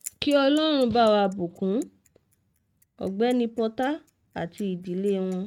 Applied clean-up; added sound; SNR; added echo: neural mask model RNNoise.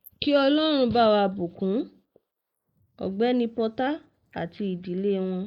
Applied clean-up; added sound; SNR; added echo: neural mask model Resemble Enhance denoiser.